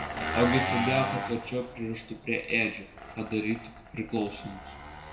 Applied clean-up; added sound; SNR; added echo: none; Engine; 5 dB; reverberation time 0.7 s.